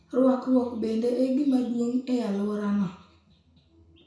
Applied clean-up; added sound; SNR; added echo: none; none; none; reverberation time 0.6 s.